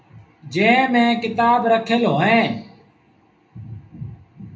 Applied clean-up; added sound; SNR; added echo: none; none; none; reverberation time 0.3 s.